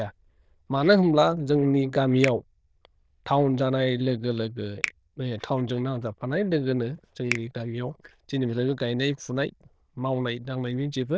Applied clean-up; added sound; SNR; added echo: neural diffusion model UNIVERSE++.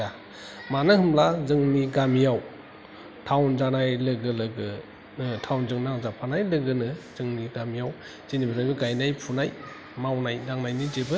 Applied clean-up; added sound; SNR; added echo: none; none; none; none.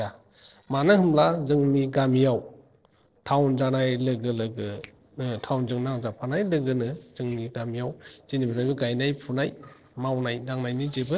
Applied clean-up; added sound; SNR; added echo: neural separator model SepFormer DNS4.